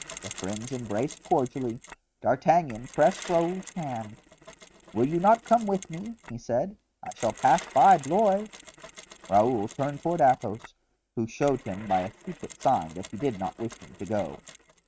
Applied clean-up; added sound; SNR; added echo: neural mask model RNNoise.